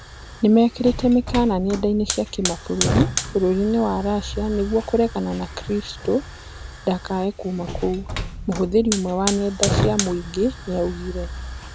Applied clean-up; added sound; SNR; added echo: none; Hiss / Fire; 6 dB; none.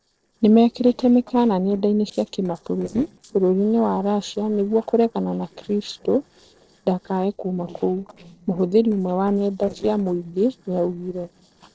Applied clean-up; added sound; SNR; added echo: neural separator model SepFormer DNS4.